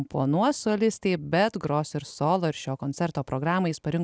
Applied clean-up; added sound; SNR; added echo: none; none; none; none.